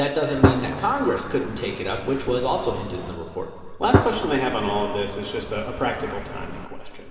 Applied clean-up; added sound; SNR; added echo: none; Gunshot, gunfire; 2 dB; reverberation time 2.3 s.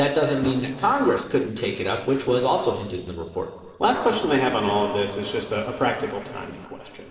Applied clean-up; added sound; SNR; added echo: neural separator model SepFormer DNS4.